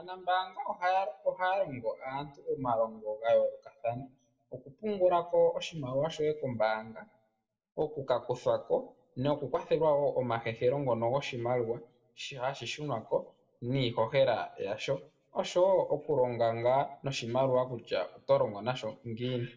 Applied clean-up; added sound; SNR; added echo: none; none; none; reverberation time 0.4 s.